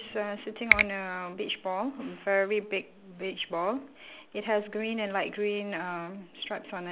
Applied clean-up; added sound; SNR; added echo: none; Finger snapping; -3 dB; none.